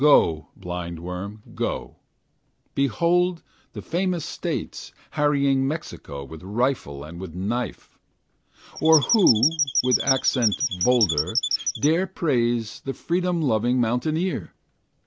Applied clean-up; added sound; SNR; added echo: none; Squeak / Chirp, tweet; 1 dB; none.